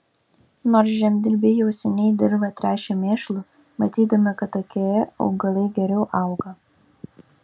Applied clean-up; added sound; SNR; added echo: none; none; none; none.